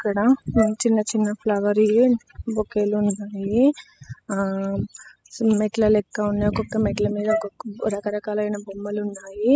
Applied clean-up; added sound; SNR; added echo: classical method spectral subtraction.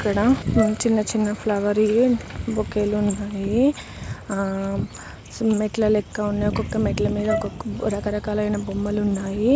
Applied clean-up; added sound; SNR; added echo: none; Wind instrument, woodwind instrument; 8 dB; none.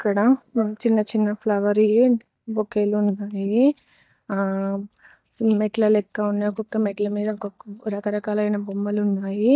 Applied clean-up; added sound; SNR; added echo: neural mask model DeepFilterNet 3.